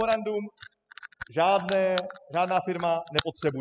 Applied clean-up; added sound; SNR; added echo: classical method spectral subtraction.